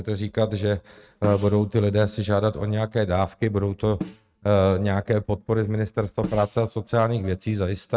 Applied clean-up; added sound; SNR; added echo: neural mask model RNNoise.